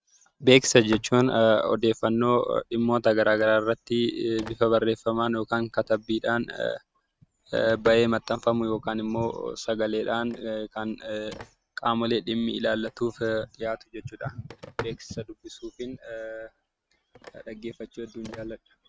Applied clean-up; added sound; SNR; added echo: neural mask model RNNoise.